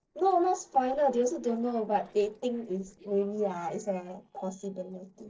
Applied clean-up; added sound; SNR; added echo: neural separator model SepFormer DNS4.